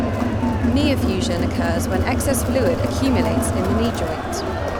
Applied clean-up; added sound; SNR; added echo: none; Crowd; -4 dB; none.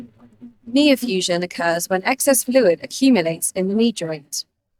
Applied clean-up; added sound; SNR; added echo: neural mask model DeepFilterNet 3.